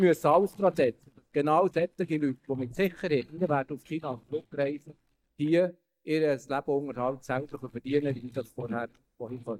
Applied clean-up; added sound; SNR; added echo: neural mask model DeepFilterNet 3.